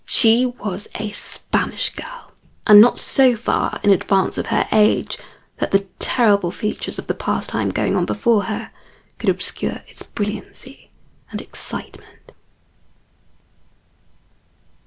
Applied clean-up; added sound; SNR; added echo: none; none; none; none.